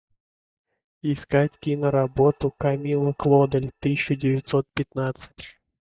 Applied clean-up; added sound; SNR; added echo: neural mask model DeepFilterNet 3.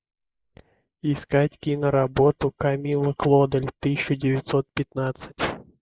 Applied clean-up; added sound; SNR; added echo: neural mask model Resemble Enhance denoiser.